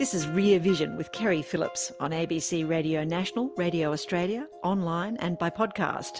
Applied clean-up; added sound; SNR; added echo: none; none; none; none.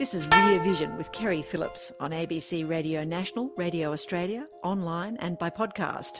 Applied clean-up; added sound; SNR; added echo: none; Bowed string instrument; -5 dB; none.